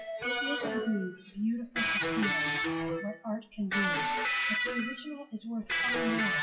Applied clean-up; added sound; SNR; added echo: classical method WPE with log-MMSE.